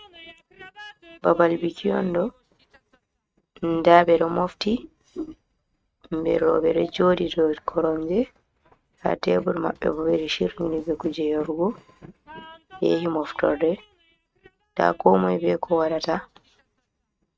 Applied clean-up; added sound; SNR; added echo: neural mask model RNNoise.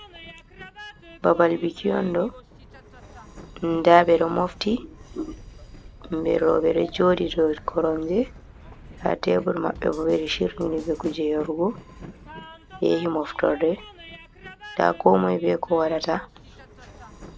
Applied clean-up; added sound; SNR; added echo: none; Train + Drum / Drum kit; 19 dB; none.